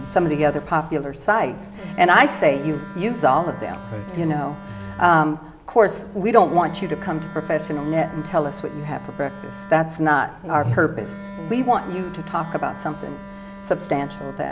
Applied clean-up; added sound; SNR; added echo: none; Wind instrument, woodwind instrument; 15 dB; none.